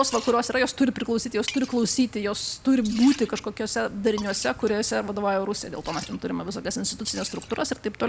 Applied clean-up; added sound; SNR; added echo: none; Liquid; 17 dB; none.